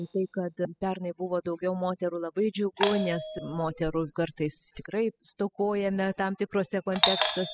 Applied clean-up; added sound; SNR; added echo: classical method spectral subtraction.